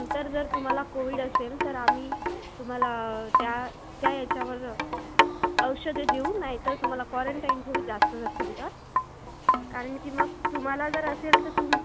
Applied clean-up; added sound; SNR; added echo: none; Wind chime; -4 dB; none.